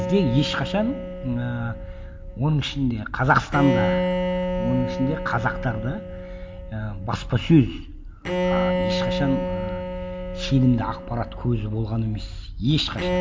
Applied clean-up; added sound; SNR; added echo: none; Bowed string instrument; 4 dB; none.